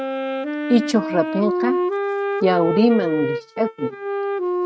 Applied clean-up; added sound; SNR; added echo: neural mask model RNNoise.